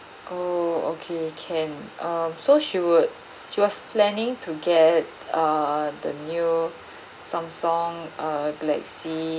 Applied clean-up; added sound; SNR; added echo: none; none; none; none.